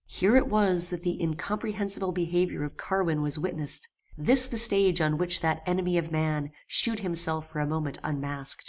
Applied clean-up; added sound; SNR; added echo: none; none; none; none.